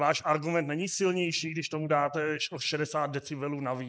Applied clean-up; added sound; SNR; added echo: neural mask model Resemble Enhance denoiser.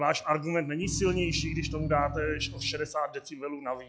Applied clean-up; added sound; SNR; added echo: classical method log-MMSE.